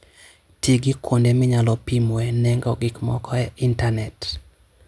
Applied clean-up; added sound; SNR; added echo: none; none; none; none.